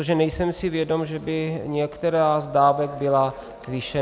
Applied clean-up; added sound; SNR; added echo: none; none; none; none.